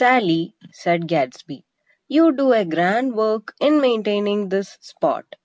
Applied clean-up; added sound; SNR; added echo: none; none; none; none.